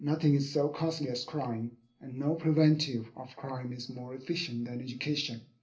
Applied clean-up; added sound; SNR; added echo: none; none; none; reverberation time 0.3 s.